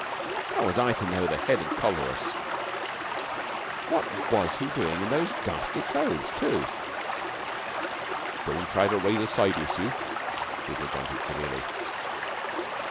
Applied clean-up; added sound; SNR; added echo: none; Stream; 1 dB; none.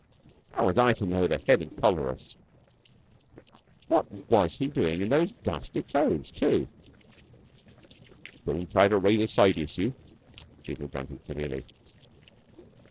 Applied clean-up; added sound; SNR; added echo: neural separator model SepFormer DNS4.